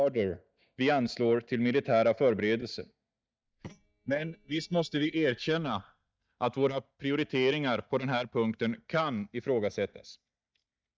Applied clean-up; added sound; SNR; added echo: neural mask model DeepFilterNet 3.